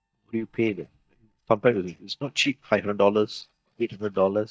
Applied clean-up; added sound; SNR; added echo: neural mask model DeepFilterNet 3.